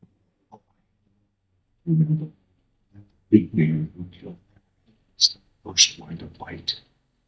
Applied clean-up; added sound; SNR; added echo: neural mask model DeepFilterNet 3.